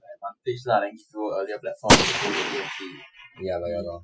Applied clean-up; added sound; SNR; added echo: classical method Wiener filter.